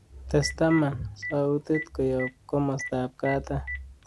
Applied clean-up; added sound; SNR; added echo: none; Telephone; 13 dB; none.